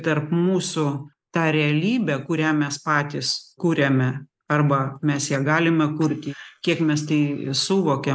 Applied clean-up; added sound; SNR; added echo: neural mask model Resemble Enhance denoiser.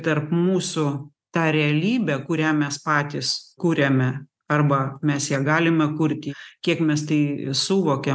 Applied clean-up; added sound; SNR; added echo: none; none; none; none.